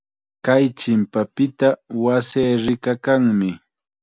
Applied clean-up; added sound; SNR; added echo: none; none; none; none.